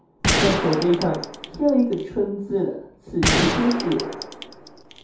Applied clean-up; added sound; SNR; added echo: none; Gunshot, gunfire; 2 dB; reverberation time 0.6 s.